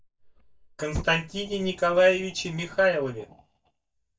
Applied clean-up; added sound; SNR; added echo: neural mask model DeepFilterNet 3.